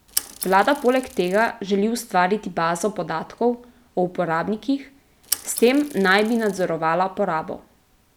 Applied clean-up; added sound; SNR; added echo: none; Mechanisms / Bicycle; 11 dB; none.